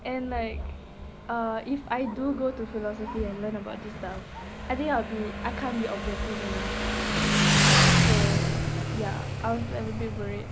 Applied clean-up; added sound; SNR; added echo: none; Motorcycle; -5 dB; none.